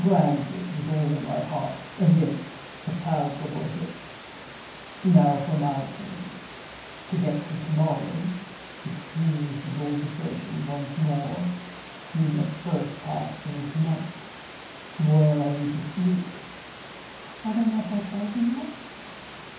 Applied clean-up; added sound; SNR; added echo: none; Water; 14 dB; reverberation time 0.9 s.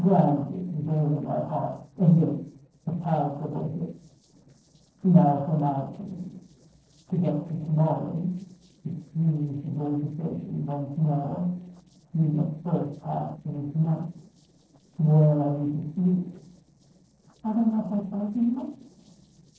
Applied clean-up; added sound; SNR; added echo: neural separator model SepFormer DNS4.